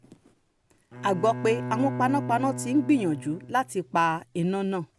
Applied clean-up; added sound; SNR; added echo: none; Bowed string instrument; 10 dB; none.